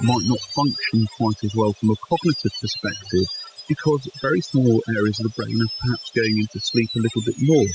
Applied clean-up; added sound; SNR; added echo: classical method spectral subtraction.